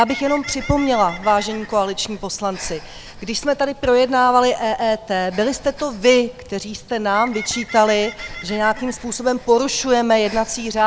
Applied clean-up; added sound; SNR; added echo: none; Bird + Breathing; 16 dB; none.